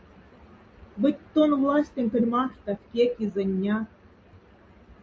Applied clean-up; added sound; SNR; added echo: none; none; none; none.